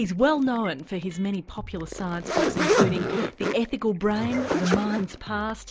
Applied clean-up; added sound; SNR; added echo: none; Zipper (clothing); 0 dB; none.